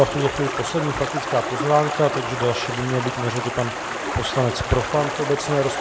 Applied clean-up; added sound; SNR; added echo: none; Stream; 4 dB; none.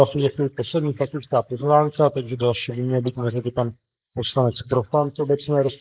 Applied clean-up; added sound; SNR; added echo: neural mask model Resemble Enhance denoiser.